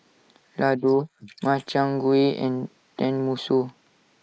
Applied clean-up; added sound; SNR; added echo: neural mask model Resemble Enhance denoiser.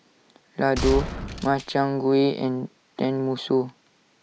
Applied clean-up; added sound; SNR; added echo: none; Gunshot, gunfire; 6 dB; none.